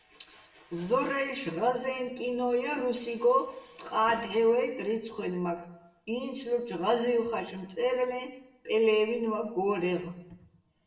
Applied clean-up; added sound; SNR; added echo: none; none; none; reverberation time 0.8 s.